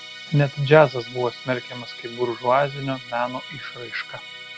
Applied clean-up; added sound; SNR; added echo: none; Musical instrument; 16 dB; none.